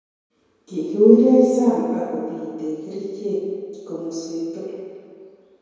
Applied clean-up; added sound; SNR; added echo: none; none; none; reverberation time 2.2 s.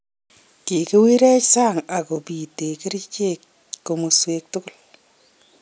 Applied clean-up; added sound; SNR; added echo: none; none; none; none.